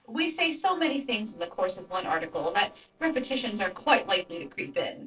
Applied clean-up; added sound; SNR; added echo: neural separator model SepFormer DNS4.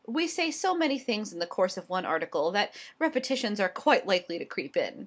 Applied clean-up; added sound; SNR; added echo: none; none; none; none.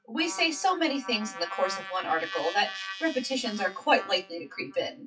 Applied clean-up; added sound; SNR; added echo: classical method WPE with log-MMSE.